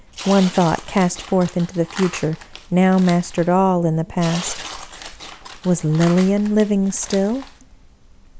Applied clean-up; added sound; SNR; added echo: none; Tearing; 16 dB; none.